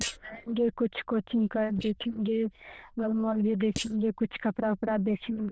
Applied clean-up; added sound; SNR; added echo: neural diffusion model UNIVERSE++.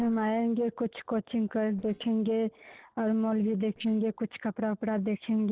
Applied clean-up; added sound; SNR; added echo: neural separator model SepFormer DNS4.